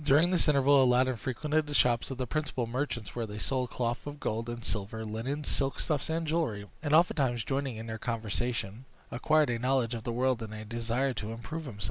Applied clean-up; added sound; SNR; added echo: none; none; none; none.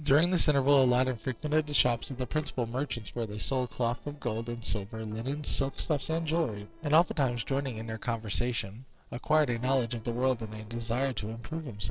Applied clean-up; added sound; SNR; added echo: neural separator model SepFormer DNS4.